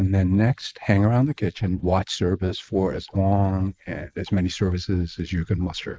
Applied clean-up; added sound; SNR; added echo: neural mask model Resemble Enhance denoiser.